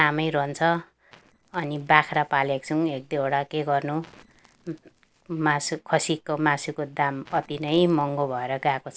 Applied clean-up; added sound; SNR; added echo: neural separator model SepFormer DNS4.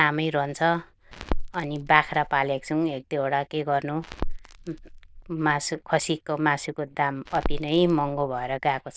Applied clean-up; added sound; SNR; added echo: neural diffusion model UNIVERSE++.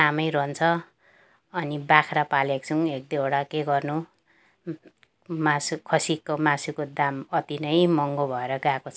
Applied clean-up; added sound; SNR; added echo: none; none; none; none.